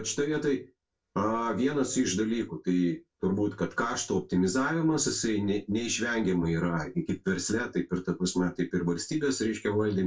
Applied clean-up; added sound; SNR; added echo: none; none; none; reverberation time 0.2 s.